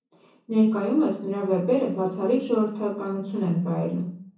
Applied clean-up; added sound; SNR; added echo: none; none; none; reverberation time 0.6 s.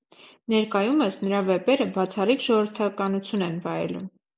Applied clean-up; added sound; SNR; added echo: none; none; none; none.